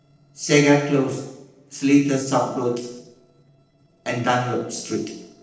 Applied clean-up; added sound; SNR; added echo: neural separator model SepFormer DNS4.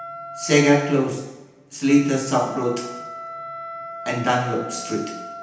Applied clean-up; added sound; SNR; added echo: none; Wind instrument, woodwind instrument; 13 dB; reverberation time 0.9 s.